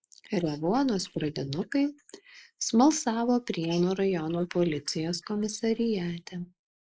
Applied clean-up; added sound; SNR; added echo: neural mask model Resemble Enhance denoiser.